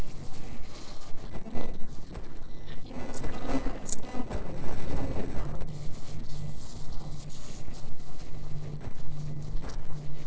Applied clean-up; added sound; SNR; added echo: neural separator model SepFormer DNS4.